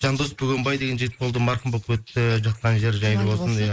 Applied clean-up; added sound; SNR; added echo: neural mask model Resemble Enhance denoiser.